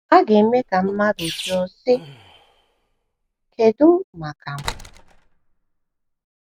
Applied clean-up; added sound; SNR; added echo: none; Sneeze + Slam; 16 dB; none.